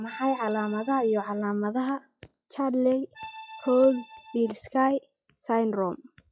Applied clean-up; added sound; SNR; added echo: classical method log-MMSE.